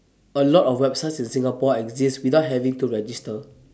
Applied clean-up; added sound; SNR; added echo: none; none; none; none.